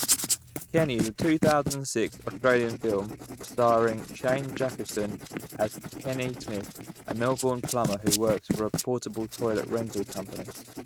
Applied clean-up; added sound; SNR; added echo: neural mask model RNNoise.